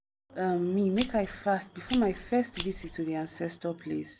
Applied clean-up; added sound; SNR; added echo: none; Scissors; -5 dB; none.